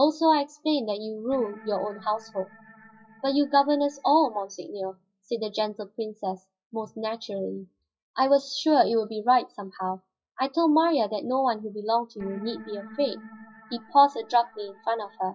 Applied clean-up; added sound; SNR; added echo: classical method WPE with log-MMSE.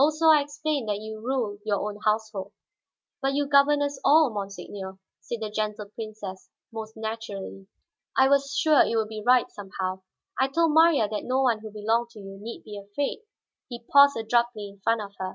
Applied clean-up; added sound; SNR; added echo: none; none; none; none.